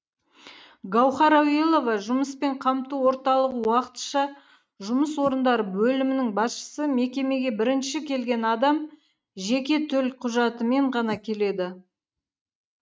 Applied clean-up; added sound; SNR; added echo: neural mask model RNNoise.